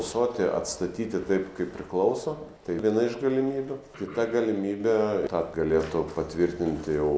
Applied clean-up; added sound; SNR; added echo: none; none; none; none.